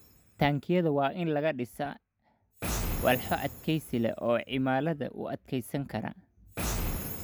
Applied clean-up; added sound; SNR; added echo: none; Boom; 8 dB; none.